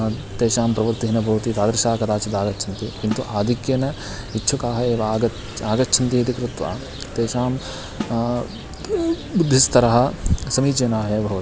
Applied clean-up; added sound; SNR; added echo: none; Rain + Snare drum; 19 dB; none.